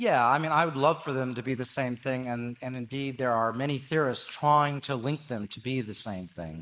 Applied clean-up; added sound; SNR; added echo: neural mask model Resemble Enhance denoiser.